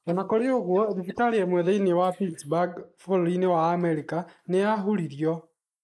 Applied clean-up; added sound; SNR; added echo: neural mask model Resemble Enhance denoiser.